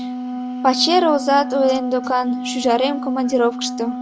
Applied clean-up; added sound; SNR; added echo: none; Wind instrument, woodwind instrument; 7 dB; none.